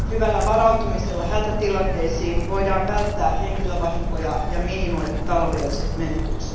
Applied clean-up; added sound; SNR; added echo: none; Walk, footsteps; 0 dB; reverberation time 1.0 s.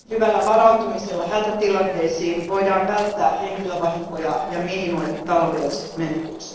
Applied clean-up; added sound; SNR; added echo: neural separator model SepFormer DNS4.